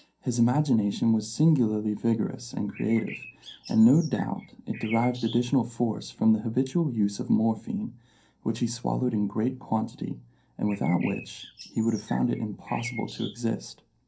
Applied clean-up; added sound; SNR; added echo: none; Bird; 17 dB; reverberation time 0.3 s.